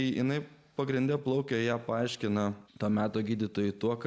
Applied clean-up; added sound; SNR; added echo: none; none; none; none.